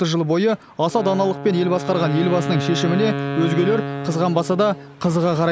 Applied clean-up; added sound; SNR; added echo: none; Wind instrument, woodwind instrument; 8 dB; none.